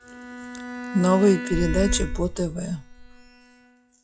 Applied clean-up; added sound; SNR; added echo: classical method log-MMSE.